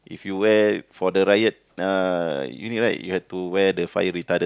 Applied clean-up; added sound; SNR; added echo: none; none; none; none.